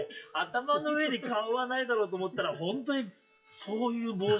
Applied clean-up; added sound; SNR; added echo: classical method WPE with log-MMSE.